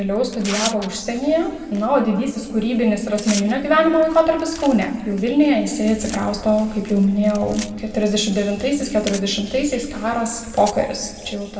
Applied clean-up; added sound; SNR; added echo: none; Tearing; 17 dB; reverberation time 2.0 s.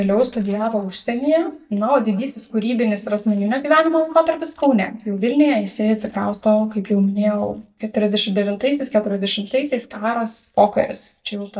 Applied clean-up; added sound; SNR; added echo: neural mask model DeepFilterNet 3.